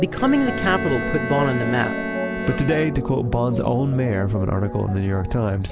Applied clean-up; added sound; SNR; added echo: none; Bowed string instrument; 11 dB; none.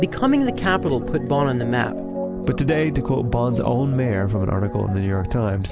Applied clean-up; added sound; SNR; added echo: none; none; none; none.